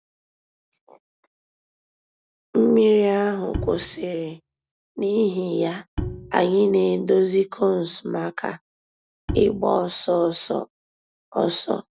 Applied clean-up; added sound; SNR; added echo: none; Bowed string instrument; 10 dB; none.